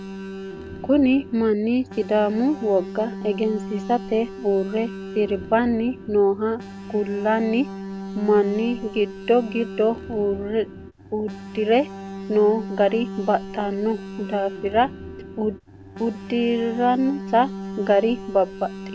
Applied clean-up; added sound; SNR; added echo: none; Alarm; 12 dB; none.